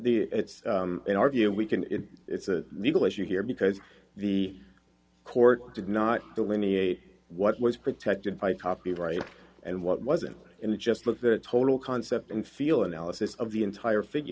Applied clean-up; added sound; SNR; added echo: none; none; none; none.